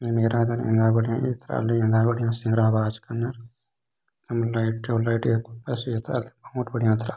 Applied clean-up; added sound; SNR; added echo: none; none; none; none.